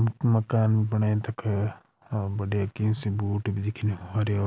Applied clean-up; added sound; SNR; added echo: none; none; none; none.